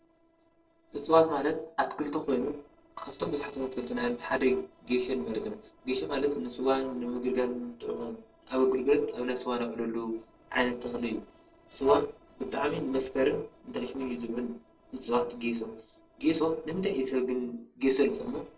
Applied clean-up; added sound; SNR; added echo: neural separator model SepFormer DNS4.